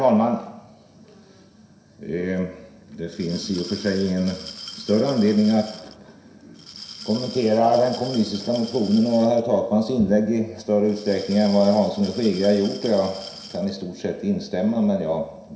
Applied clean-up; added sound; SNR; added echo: none; Glass; 17 dB; reverberation time 0.7 s.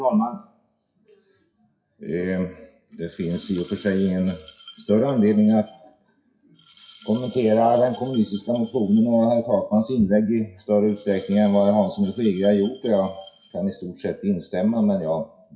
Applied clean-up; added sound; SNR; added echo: classical method WPE with log-MMSE.